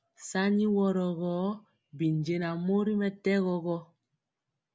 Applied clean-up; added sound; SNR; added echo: none; none; none; none.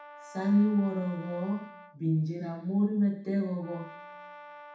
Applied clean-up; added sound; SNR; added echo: none; Brass instrument; 19 dB; reverberation time 0.7 s.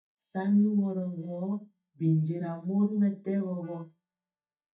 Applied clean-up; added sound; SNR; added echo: neural mask model DeepFilterNet 3.